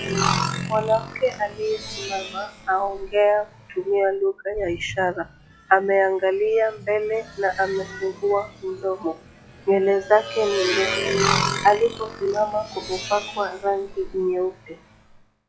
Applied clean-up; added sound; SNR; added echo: classical method log-MMSE.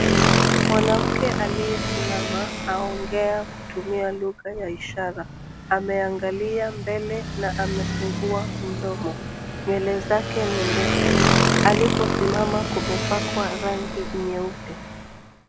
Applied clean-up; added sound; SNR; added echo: none; Motorcycle; -2 dB; none.